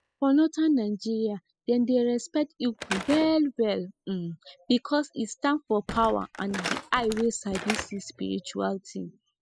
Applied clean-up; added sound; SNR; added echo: classical method spectral subtraction.